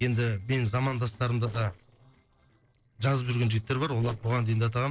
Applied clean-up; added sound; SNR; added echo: neural separator model SepFormer DNS4.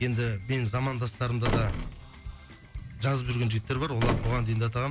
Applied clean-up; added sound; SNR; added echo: none; Slam; 6 dB; none.